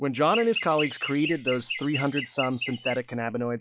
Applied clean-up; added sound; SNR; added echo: classical method log-MMSE.